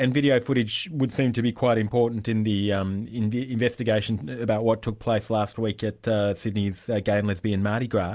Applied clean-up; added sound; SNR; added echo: none; none; none; none.